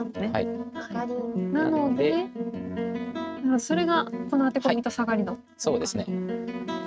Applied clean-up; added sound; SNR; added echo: neural mask model RNNoise.